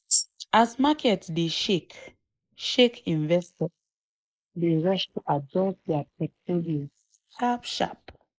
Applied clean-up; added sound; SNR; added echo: neural mask model Resemble Enhance denoiser.